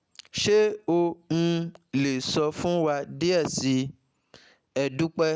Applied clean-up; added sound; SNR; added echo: none; none; none; none.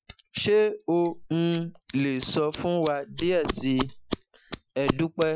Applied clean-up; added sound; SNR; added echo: classical method Wiener filter.